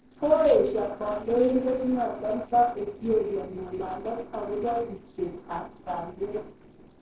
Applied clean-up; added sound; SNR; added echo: neural separator model SepFormer DNS4.